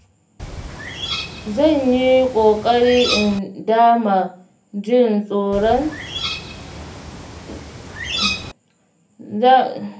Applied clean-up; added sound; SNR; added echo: none; Bird; 9 dB; reverberation time 0.3 s.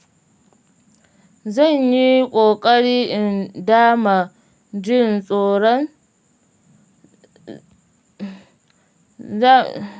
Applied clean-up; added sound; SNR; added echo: none; none; none; none.